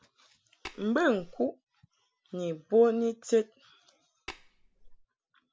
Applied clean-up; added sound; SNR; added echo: none; Tap; 17 dB; none.